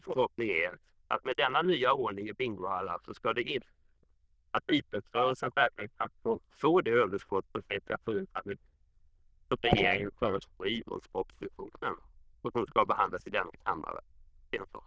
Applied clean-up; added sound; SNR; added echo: neural diffusion model UNIVERSE++.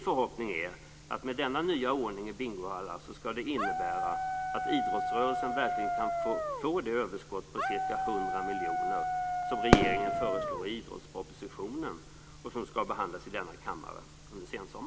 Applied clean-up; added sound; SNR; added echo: none; Dog + Fireworks; -3 dB; none.